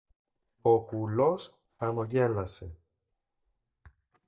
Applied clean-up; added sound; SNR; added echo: neural mask model DeepFilterNet 3.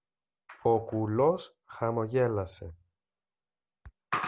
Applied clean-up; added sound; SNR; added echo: none; none; none; none.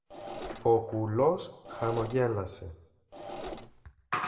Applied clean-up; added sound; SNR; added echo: none; Engine / Mechanisms; 12 dB; reverberation time 0.8 s.